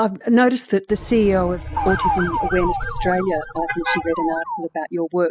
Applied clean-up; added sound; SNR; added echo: classical method spectral subtraction.